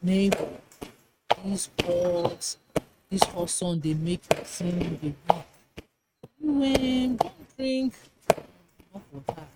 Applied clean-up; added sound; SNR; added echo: neural mask model RNNoise.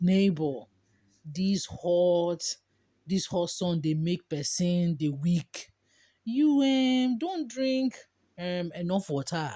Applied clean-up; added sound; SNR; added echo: none; none; none; none.